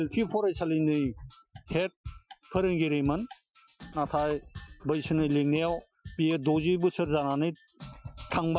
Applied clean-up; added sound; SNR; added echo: classical method Wiener filter.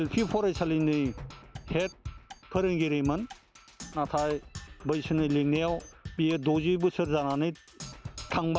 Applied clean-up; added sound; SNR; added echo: none; Percussion; 14 dB; none.